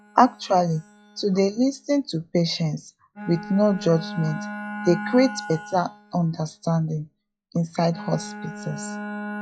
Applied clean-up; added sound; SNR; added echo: classical method log-MMSE.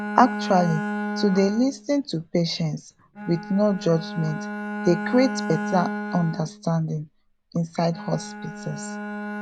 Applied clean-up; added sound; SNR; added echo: none; Bowed string instrument; 7 dB; none.